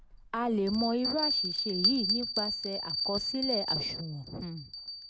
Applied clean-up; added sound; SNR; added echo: none; Bell; 0 dB; none.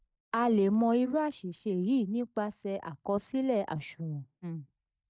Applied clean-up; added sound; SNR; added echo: neural mask model DeepFilterNet 3.